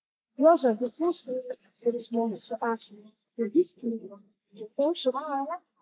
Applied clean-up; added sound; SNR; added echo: neural mask model Resemble Enhance denoiser.